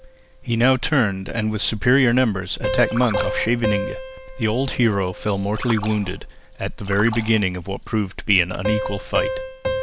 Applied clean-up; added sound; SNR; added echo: none; Piano + Splash, splatter; 8 dB; none.